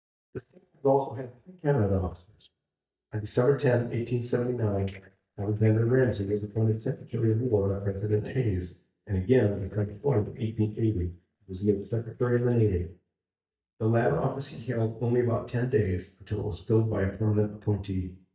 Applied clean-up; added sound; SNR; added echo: neural mask model DeepFilterNet 3.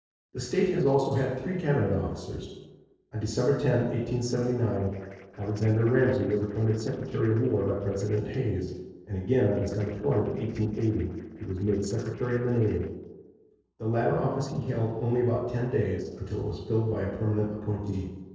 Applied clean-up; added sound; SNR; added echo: neural separator model SepFormer DNS4.